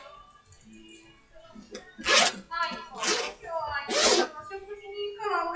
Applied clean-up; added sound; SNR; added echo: classical method WPE with log-MMSE.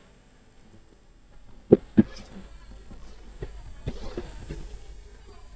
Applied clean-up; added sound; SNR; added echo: neural mask model DeepFilterNet 3.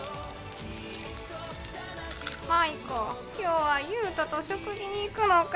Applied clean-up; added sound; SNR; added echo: none; none; none; none.